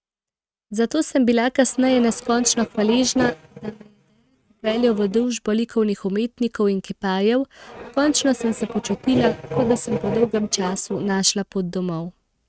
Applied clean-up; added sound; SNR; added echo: neural mask model RNNoise.